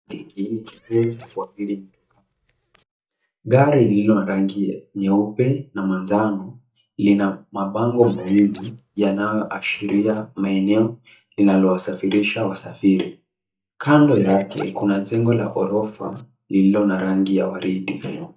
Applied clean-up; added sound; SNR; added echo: neural mask model DeepFilterNet 3.